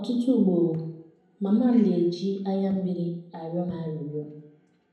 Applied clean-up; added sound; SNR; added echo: none; none; none; reverberation time 0.7 s.